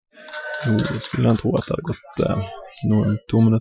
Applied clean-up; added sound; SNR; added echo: classical method Wiener filter.